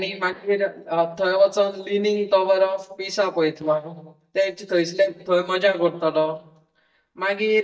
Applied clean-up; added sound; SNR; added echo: neural mask model DeepFilterNet 3.